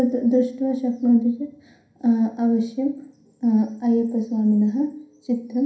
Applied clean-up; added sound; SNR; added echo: none; none; none; reverberation time 0.5 s.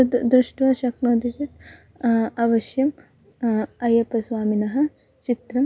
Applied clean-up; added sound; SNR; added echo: none; none; none; none.